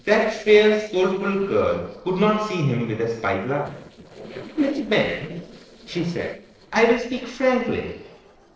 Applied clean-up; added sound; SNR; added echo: neural separator model SepFormer DNS4.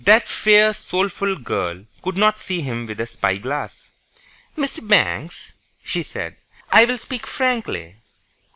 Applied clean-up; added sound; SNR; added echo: none; none; none; none.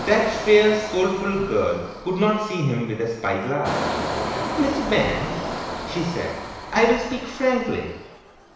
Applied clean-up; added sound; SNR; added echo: none; Engine; 8 dB; reverberation time 1.0 s.